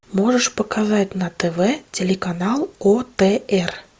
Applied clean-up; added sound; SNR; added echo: none; none; none; none.